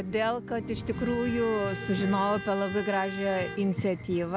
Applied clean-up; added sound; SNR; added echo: none; Bowed string instrument; 12 dB; none.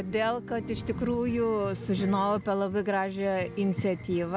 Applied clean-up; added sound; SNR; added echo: none; none; none; none.